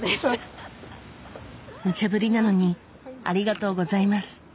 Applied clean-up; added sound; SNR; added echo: none; none; none; none.